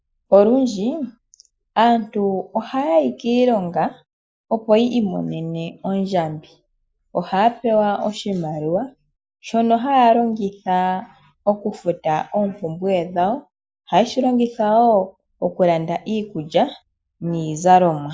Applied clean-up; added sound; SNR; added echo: neural mask model Resemble Enhance denoiser.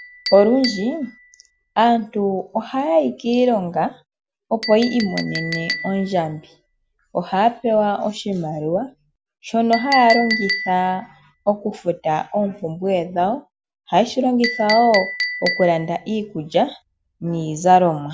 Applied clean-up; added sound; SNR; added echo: none; Chink, clink; 11 dB; none.